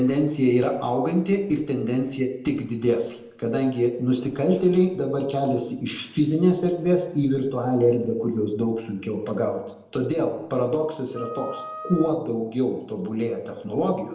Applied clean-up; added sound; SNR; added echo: none; Wind instrument, woodwind instrument; 15 dB; reverberation time 0.7 s.